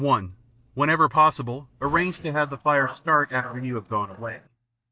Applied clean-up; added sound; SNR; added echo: neural mask model DeepFilterNet 3.